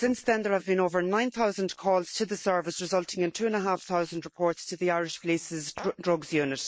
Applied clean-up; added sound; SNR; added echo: neural mask model Resemble Enhance denoiser.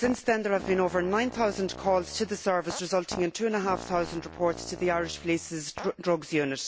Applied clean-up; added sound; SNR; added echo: none; Fart; 14 dB; none.